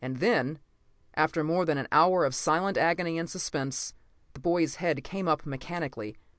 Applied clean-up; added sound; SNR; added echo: none; none; none; none.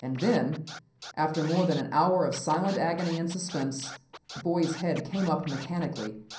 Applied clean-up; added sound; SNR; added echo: none; Scratching (performance technique); 16 dB; reverberation time 0.6 s.